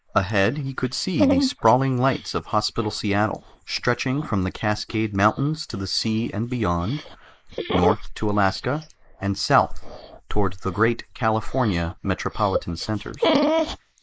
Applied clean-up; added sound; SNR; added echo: neural mask model Resemble Enhance denoiser.